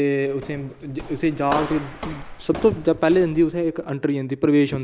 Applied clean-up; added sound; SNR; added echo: none; Walk, footsteps; 13 dB; none.